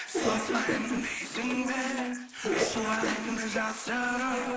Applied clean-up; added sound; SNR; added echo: neural mask model Resemble Enhance denoiser.